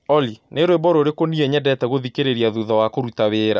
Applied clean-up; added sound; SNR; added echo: none; none; none; none.